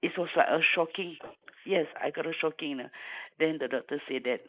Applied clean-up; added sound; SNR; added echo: neural mask model Resemble Enhance denoiser.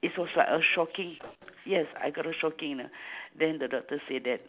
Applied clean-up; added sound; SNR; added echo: none; none; none; none.